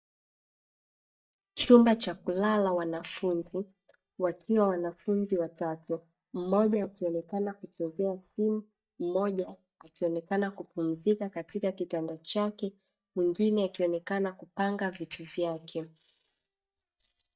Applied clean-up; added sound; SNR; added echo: neural mask model DeepFilterNet 3.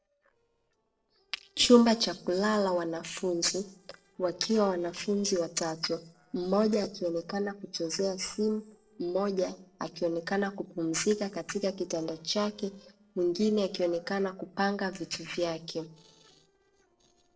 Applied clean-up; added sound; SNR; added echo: neural separator model SepFormer DNS4.